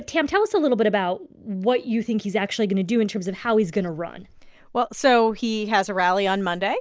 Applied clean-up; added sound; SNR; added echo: none; none; none; none.